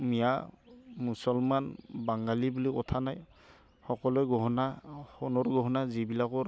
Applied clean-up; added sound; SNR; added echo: none; none; none; none.